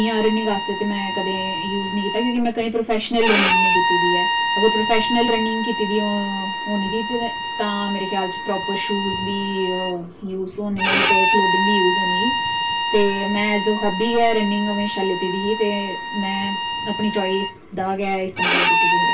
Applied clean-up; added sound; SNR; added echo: none; Bowed string instrument; 0 dB; reverberation time 0.2 s.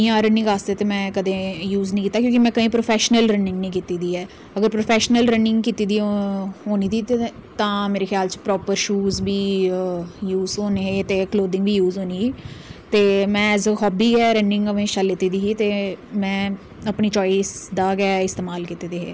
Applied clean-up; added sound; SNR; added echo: none; none; none; none.